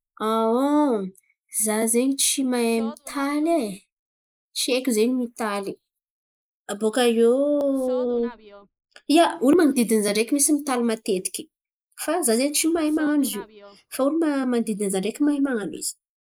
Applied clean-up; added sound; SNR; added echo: neural mask model Resemble Enhance denoiser.